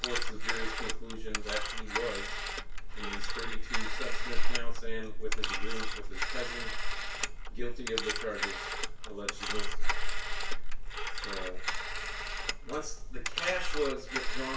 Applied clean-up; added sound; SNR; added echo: none; Telephone; 10 dB; reverberation time 0.2 s.